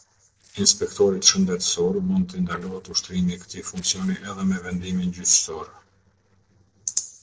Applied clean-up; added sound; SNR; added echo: neural separator model SepFormer DNS4.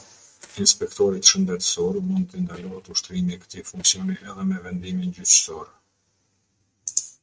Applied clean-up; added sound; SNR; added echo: neural mask model RNNoise.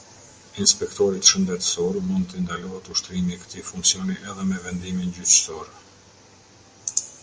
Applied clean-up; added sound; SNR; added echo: none; none; none; none.